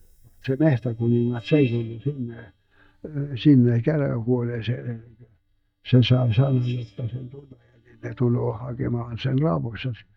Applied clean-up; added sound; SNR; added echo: neural mask model DeepFilterNet 3.